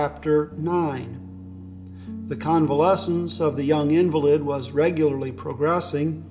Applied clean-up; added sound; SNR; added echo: none; Piano; 15 dB; reverberation time 1.7 s.